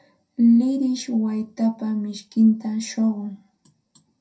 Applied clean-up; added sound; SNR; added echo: none; none; none; reverberation time 0.2 s.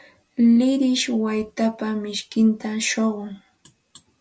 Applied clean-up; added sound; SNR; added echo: none; none; none; none.